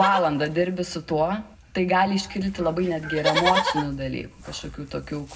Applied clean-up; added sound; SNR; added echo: none; Livestock, farm animals, working animals; 6 dB; reverberation time 0.3 s.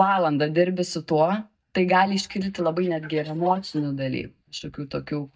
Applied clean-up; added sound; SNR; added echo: neural mask model DeepFilterNet 3.